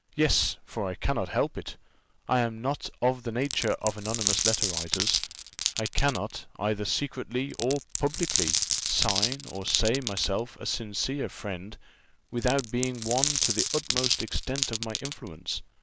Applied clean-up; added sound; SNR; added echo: none; Glass; 1 dB; none.